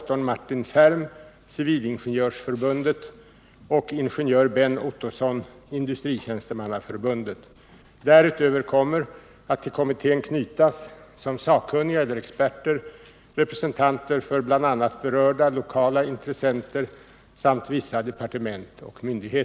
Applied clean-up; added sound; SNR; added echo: none; none; none; none.